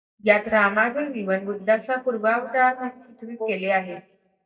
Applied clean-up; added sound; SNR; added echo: neural mask model DeepFilterNet 3.